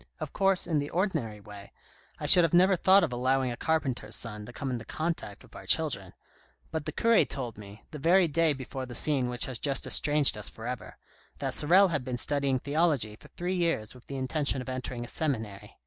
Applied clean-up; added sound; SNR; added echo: none; none; none; none.